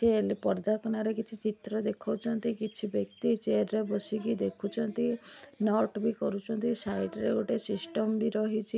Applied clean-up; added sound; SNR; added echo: none; none; none; none.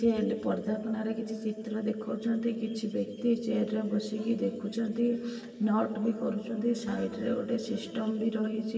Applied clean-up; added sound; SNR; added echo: none; none; none; reverberation time 2.3 s.